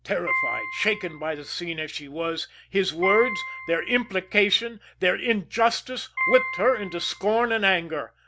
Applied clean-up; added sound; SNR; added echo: none; Piano; 7 dB; none.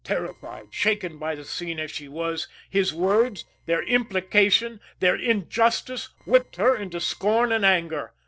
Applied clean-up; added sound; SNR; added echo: neural separator model SepFormer DNS4.